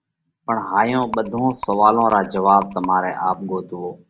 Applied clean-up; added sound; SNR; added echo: none; Rattle; 15 dB; none.